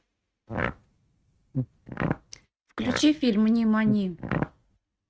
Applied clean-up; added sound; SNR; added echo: neural mask model RNNoise.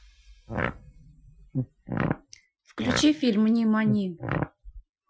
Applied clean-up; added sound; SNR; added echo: classical method Wiener filter.